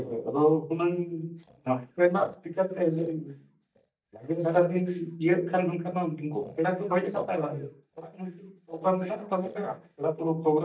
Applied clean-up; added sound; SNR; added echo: neural mask model DeepFilterNet 3.